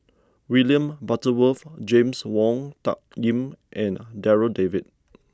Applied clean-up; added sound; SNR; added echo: none; none; none; none.